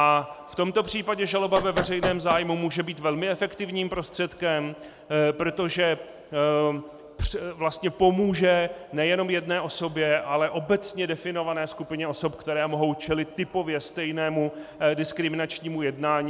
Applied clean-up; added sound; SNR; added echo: none; Knock; 6 dB; none.